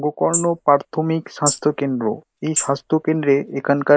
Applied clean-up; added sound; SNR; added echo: neural mask model Resemble Enhance denoiser.